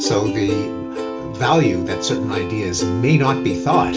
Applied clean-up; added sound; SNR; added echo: none; Plucked string instrument; 3 dB; reverberation time 0.4 s.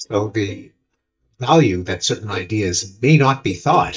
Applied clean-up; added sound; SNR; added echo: neural mask model DeepFilterNet 3.